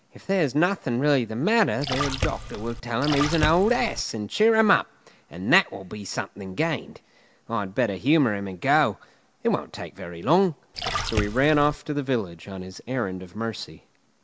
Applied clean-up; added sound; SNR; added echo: none; Splash, splatter; 4 dB; none.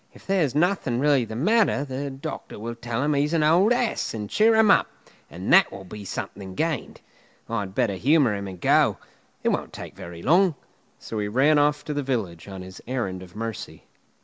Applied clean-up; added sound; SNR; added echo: none; none; none; none.